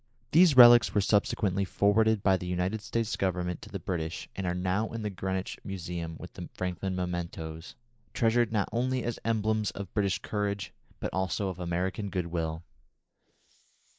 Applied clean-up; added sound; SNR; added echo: neural mask model Resemble Enhance denoiser.